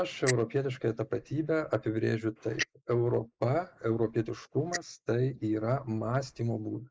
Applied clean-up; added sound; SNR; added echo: neural mask model Resemble Enhance denoiser.